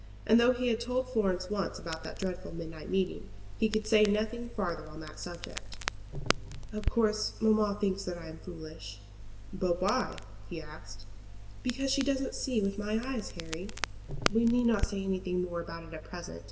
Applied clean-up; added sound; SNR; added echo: none; Crackle; 7 dB; reverberation time 1.9 s.